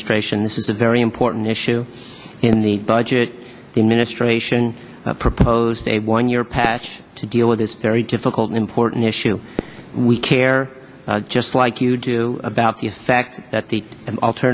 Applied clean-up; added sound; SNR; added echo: none; Fireworks; 17 dB; none.